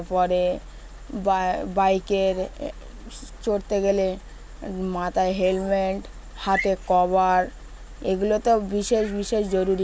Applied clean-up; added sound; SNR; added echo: none; none; none; none.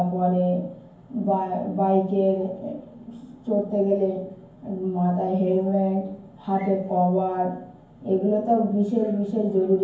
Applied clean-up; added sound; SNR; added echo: none; none; none; reverberation time 0.9 s.